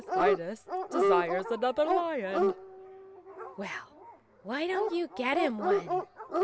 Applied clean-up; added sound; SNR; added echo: none; Dog; -2 dB; none.